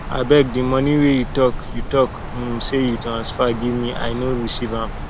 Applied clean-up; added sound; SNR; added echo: none; Wind; 8 dB; none.